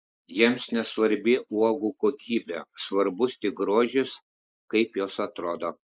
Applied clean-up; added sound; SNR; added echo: neural mask model Resemble Enhance denoiser.